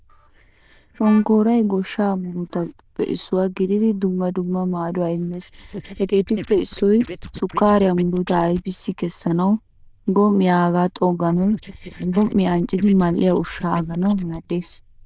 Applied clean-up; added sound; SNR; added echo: neural diffusion model UNIVERSE++.